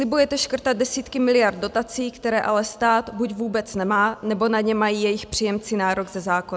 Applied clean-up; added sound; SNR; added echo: none; none; none; none.